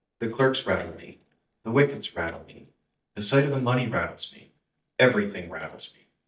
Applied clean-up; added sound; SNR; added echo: neural mask model DeepFilterNet 3.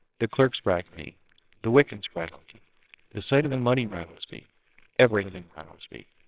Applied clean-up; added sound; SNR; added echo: neural separator model SepFormer WHAMR!.